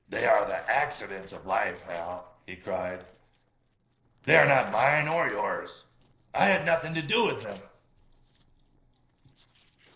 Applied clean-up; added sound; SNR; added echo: neural separator model SepFormer DNS4.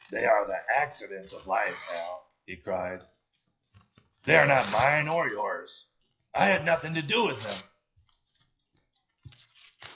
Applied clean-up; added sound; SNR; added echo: classical method WPE with log-MMSE.